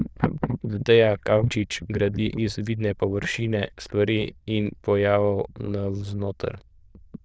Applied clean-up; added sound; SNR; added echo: neural diffusion model UNIVERSE++.